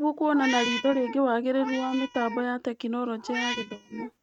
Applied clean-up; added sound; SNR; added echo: neural mask model RNNoise.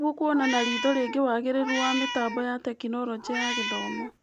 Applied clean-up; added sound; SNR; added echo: none; Meow; 5 dB; none.